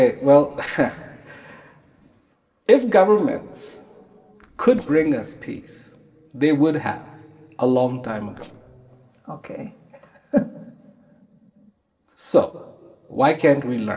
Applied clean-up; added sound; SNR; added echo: neural separator model SepFormer DNS4.